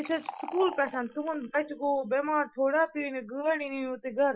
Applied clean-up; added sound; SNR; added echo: classical method Wiener filter.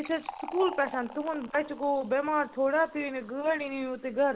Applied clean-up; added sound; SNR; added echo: none; Fill (with liquid); 15 dB; none.